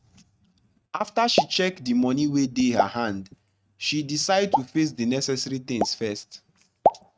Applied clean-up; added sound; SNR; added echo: neural mask model RNNoise.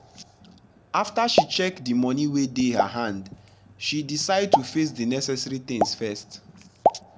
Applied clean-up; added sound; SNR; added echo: none; Explosion; 3 dB; none.